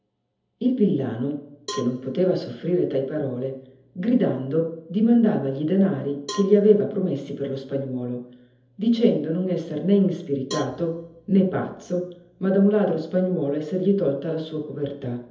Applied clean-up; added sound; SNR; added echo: none; Cowbell; 18 dB; reverberation time 0.7 s.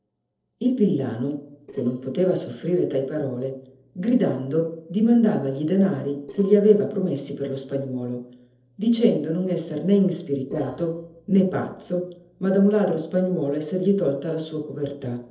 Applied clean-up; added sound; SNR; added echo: neural separator model SepFormer DNS4.